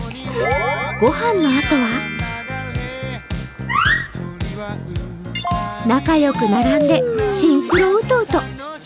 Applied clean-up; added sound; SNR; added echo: none; none; none; none.